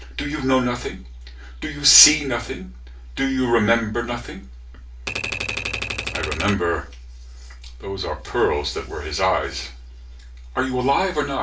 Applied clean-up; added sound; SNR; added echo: none; Typewriter; 5 dB; reverberation time 0.3 s.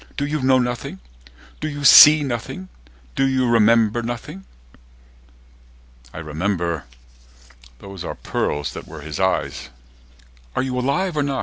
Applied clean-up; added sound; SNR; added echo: none; none; none; none.